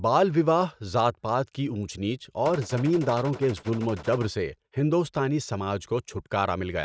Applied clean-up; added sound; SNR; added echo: neural mask model RNNoise.